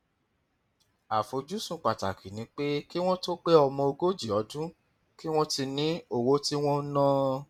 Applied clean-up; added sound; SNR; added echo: none; none; none; none.